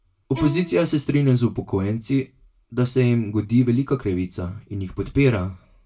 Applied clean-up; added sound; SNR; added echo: none; Bowed string instrument; 13 dB; reverberation time 0.2 s.